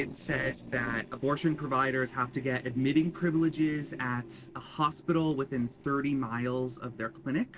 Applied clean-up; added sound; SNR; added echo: neural separator model SepFormer DNS4.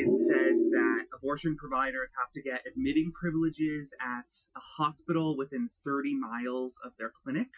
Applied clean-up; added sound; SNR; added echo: classical method Wiener filter.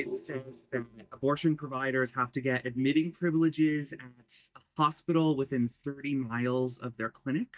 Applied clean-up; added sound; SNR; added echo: neural mask model DeepFilterNet 3.